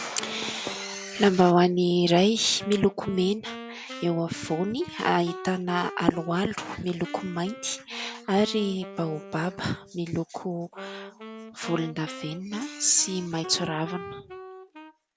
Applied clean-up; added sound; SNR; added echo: none; Wind instrument, woodwind instrument; 15 dB; none.